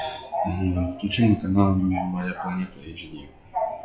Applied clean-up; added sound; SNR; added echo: classical method WPE with log-MMSE.